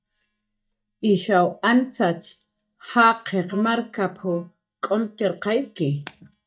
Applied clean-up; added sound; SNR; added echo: neural mask model DeepFilterNet 3.